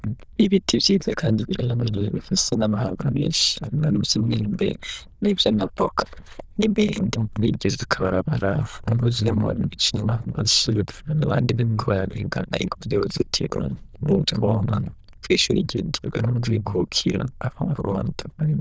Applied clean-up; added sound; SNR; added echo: neural diffusion model UNIVERSE++.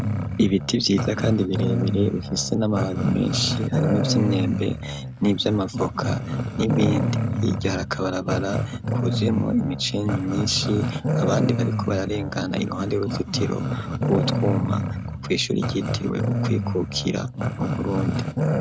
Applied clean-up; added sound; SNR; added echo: none; Growling; 1 dB; none.